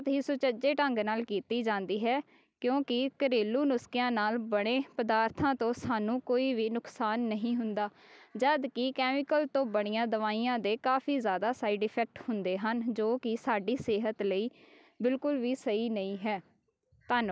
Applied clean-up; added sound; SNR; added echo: none; none; none; none.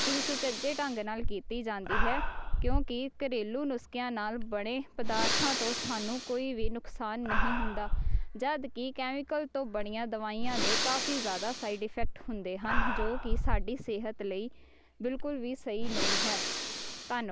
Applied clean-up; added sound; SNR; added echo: none; Breathing; -3 dB; none.